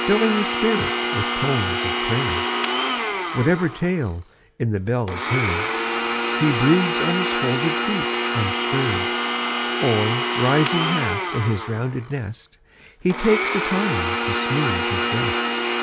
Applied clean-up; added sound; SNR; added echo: none; Domestic sounds, home sounds; 0 dB; none.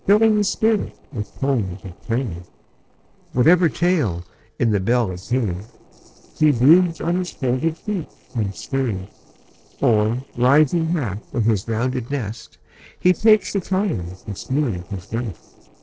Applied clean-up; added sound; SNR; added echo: neural separator model SepFormer DNS4.